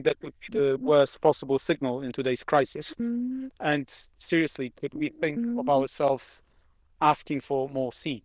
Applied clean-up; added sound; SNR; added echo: neural diffusion model UNIVERSE++.